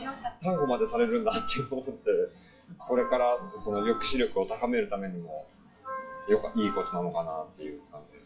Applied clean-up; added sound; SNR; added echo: classical method WPE with log-MMSE.